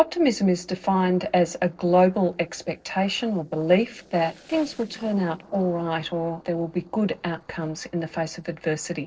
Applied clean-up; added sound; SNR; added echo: neural separator model SepFormer DNS4.